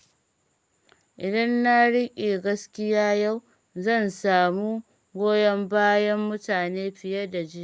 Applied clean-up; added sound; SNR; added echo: none; none; none; none.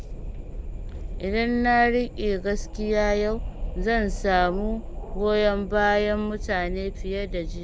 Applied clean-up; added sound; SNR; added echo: none; Wind; 6 dB; none.